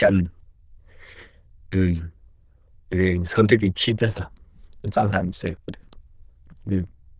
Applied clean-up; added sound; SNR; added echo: neural diffusion model UNIVERSE++.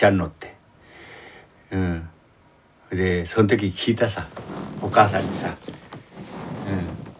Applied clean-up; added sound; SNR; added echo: none; Snare drum; 19 dB; none.